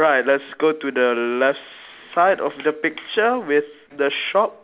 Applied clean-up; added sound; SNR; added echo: none; none; none; none.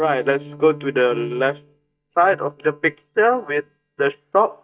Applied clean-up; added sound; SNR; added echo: neural mask model DeepFilterNet 3.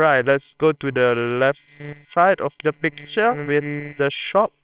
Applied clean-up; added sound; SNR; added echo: neural separator model SepFormer WHAMR!.